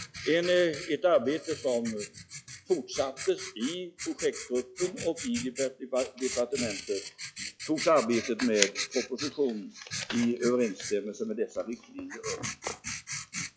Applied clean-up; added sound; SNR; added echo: classical method log-MMSE.